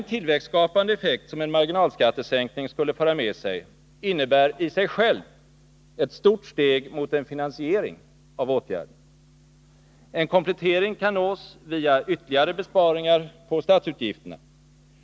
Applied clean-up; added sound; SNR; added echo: none; none; none; none.